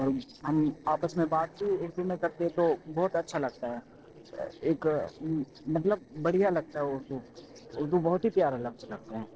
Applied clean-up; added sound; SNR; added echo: neural separator model SepFormer DNS4.